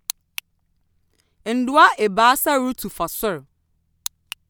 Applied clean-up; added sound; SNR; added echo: none; none; none; none.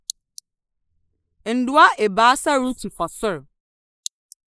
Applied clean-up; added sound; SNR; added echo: neural mask model Resemble Enhance denoiser.